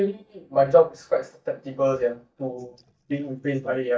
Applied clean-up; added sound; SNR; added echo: neural mask model DeepFilterNet 3.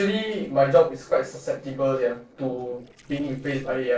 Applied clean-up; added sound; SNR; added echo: neural separator model SepFormer DNS4.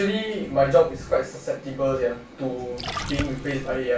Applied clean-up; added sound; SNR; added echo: none; Splash, splatter; 8 dB; reverberation time 0.3 s.